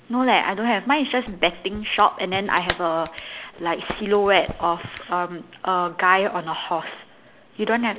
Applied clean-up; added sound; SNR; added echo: none; Clapping; 14 dB; none.